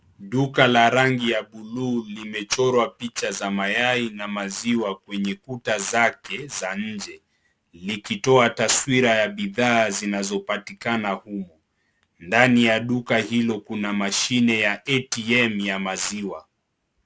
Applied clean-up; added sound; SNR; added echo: none; none; none; none.